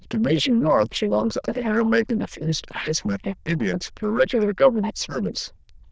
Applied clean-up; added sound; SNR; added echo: neural diffusion model UNIVERSE++.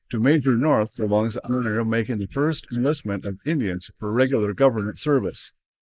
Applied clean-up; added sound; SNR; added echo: neural mask model Resemble Enhance denoiser.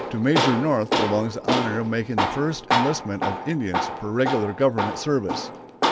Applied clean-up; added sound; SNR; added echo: none; Tools; 2 dB; none.